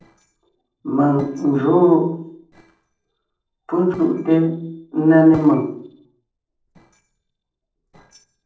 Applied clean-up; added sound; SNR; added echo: neural separator model SepFormer DNS4.